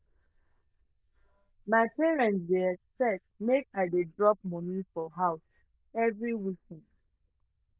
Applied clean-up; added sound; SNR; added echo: neural diffusion model UNIVERSE++.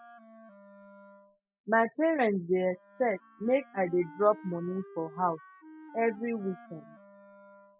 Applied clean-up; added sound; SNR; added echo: classical method spectral subtraction.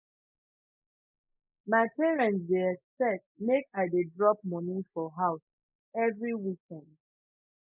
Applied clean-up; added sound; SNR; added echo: neural mask model Resemble Enhance denoiser.